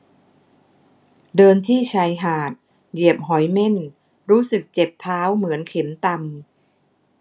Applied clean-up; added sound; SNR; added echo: none; none; none; none.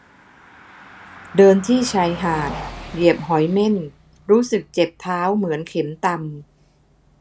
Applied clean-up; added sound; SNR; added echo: none; Car passing by; 18 dB; none.